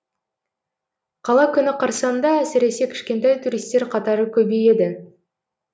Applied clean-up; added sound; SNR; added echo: none; none; none; none.